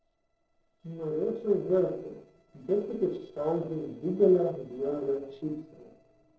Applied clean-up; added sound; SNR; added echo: neural separator model SepFormer DNS4.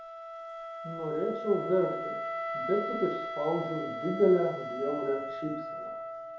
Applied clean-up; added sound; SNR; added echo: none; Wind instrument, woodwind instrument; 6 dB; reverberation time 2.6 s.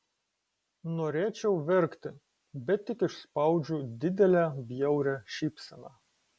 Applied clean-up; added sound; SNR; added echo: none; none; none; none.